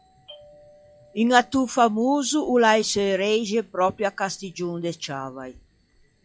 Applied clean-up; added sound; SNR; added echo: classical method log-MMSE.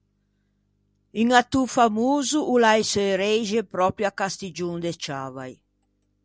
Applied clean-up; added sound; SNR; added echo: none; none; none; none.